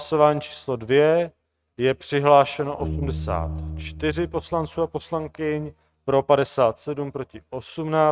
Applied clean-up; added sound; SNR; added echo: neural mask model RNNoise.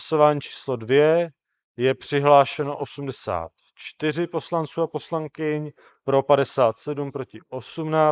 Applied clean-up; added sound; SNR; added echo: neural mask model Resemble Enhance denoiser.